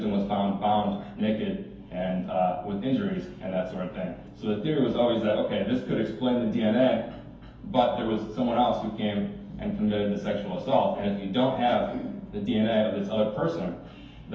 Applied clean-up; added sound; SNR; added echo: none; none; none; reverberation time 0.5 s.